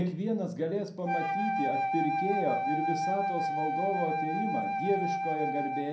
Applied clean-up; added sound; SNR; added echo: none; Wind instrument, woodwind instrument; -1 dB; reverberation time 0.6 s.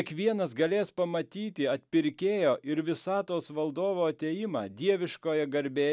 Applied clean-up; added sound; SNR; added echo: none; none; none; none.